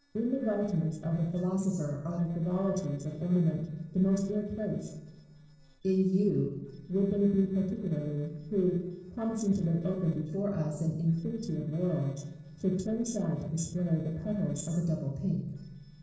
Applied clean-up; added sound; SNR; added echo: neural separator model SepFormer DNS4.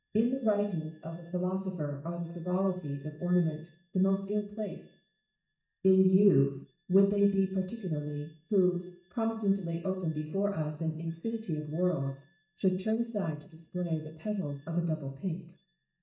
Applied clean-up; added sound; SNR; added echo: neural mask model DeepFilterNet 3.